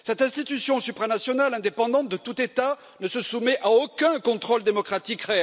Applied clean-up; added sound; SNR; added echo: none; none; none; none.